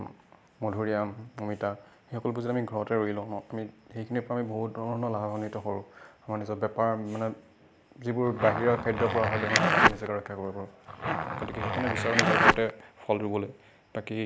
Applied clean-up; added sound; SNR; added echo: none; Zipper (clothing); -5 dB; none.